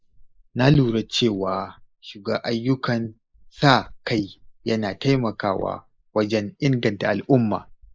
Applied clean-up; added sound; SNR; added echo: neural mask model Resemble Enhance denoiser.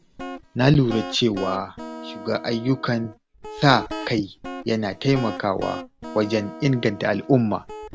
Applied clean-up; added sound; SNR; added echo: none; Guitar; 13 dB; none.